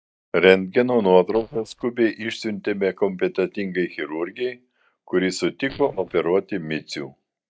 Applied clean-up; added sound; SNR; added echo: neural mask model DeepFilterNet 3.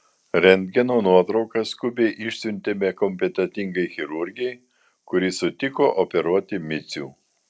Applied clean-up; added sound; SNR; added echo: none; none; none; none.